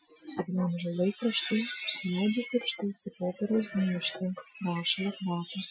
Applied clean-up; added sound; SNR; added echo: classical method Wiener filter.